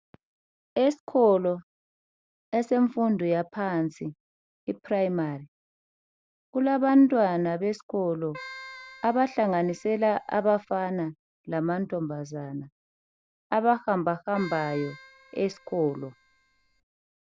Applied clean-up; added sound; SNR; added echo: none; Keyboard (musical); 19 dB; none.